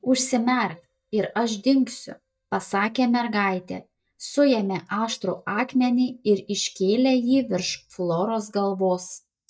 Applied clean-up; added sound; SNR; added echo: neural mask model DeepFilterNet 3.